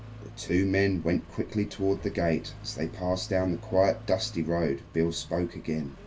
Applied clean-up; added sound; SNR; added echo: none; Accelerating, revving, vroom; 17 dB; reverberation time 0.2 s.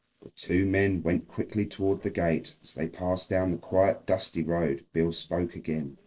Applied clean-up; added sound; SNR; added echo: neural separator model SepFormer DNS4.